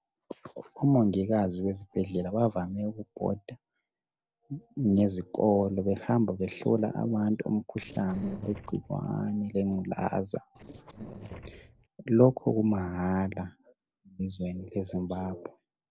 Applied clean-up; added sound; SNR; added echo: neural separator model SepFormer DNS4.